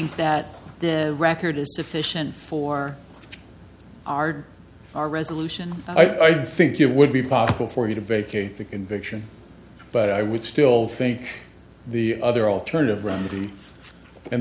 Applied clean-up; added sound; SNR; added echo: none; none; none; none.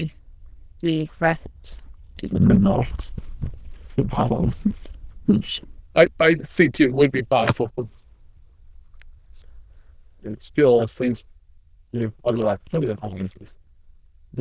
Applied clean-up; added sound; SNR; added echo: neural diffusion model UNIVERSE++.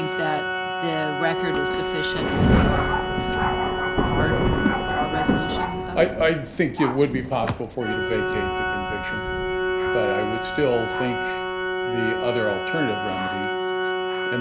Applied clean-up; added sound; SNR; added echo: none; Organ + Thunder; -3 dB; none.